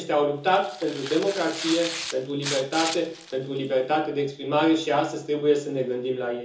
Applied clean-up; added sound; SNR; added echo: none; Tearing; 10 dB; reverberation time 0.7 s.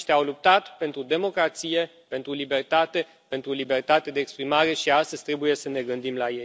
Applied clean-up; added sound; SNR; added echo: none; none; none; none.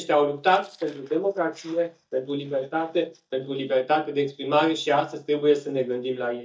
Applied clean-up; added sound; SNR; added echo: neural mask model DeepFilterNet 3.